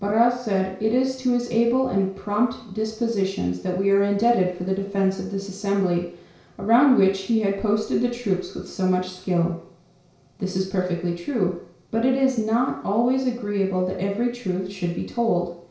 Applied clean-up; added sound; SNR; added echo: none; none; none; reverberation time 0.6 s.